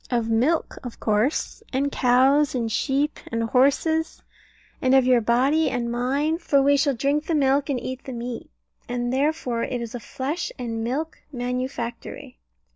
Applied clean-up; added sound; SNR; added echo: none; none; none; none.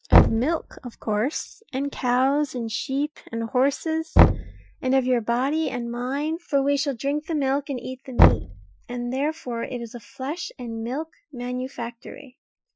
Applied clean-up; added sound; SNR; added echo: classical method Wiener filter.